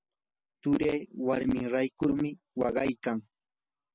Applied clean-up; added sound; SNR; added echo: none; none; none; none.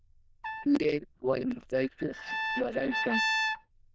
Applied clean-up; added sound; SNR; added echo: neural diffusion model UNIVERSE++.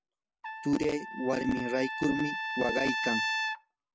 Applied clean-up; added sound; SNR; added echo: none; Trumpet; 3 dB; none.